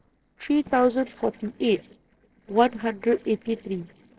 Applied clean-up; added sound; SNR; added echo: neural separator model SepFormer DNS4.